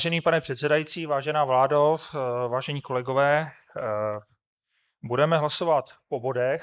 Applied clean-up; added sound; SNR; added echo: neural mask model Resemble Enhance denoiser.